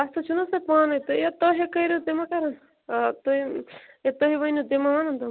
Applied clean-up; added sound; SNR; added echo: none; none; none; none.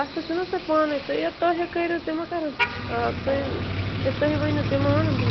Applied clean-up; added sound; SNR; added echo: none; Motor vehicle (road); 3 dB; none.